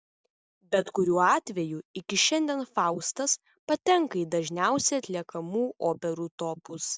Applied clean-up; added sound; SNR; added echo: none; none; none; none.